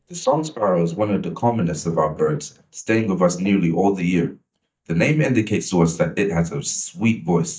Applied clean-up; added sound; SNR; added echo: neural mask model DeepFilterNet 3.